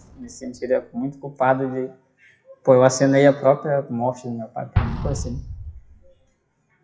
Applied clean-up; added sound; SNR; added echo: classical method WPE with log-MMSE.